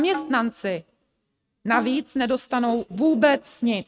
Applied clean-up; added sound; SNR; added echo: neural mask model RNNoise.